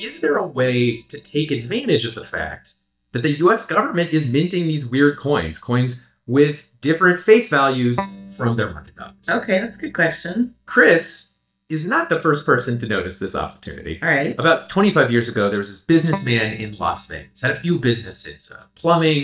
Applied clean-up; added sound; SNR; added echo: neural mask model DeepFilterNet 3.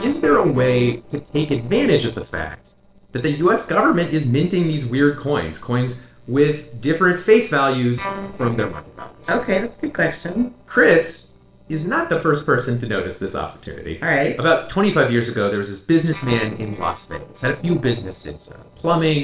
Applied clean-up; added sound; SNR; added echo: neural separator model SepFormer DNS4.